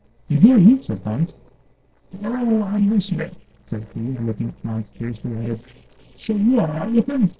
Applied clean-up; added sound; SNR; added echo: neural separator model SepFormer DNS4.